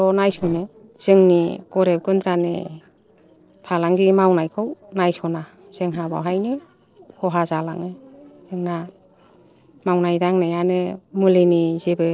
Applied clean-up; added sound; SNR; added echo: neural separator model SepFormer DNS4.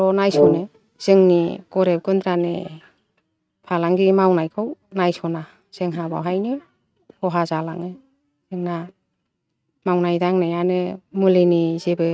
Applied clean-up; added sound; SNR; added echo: neural mask model RNNoise.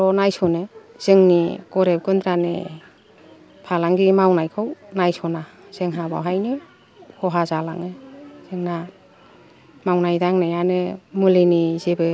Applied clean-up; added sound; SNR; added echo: none; none; none; none.